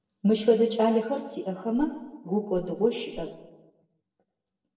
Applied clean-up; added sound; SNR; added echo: neural separator model SepFormer DNS4.